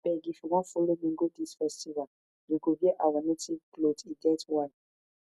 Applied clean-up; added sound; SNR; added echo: none; none; none; none.